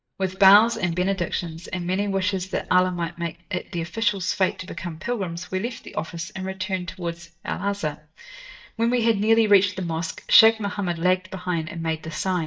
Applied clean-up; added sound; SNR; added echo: neural mask model DeepFilterNet 3.